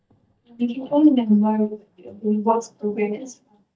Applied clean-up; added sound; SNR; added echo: neural mask model DeepFilterNet 3.